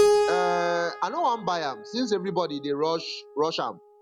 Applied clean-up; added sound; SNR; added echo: none; Keyboard (musical); 1 dB; none.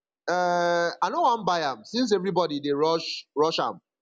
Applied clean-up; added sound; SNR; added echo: none; none; none; none.